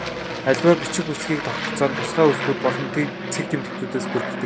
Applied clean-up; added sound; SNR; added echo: none; Aircraft; 5 dB; none.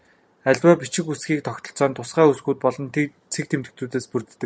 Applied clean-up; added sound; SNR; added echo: none; none; none; none.